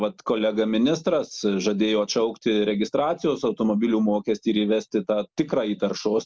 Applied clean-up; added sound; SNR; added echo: none; none; none; none.